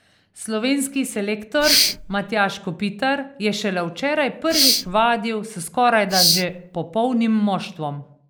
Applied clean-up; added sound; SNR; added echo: neural mask model Resemble Enhance denoiser.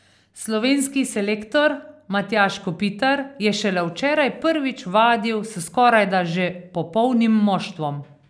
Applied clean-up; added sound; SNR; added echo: none; none; none; none.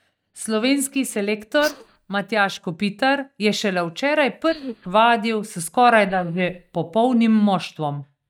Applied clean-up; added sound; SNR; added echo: neural mask model DeepFilterNet 3.